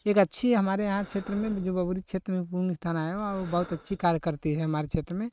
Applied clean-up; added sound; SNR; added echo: neural mask model RNNoise.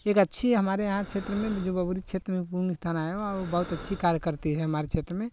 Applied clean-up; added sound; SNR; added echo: none; Breathing; 15 dB; none.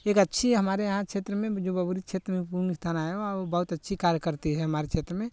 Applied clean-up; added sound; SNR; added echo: none; none; none; none.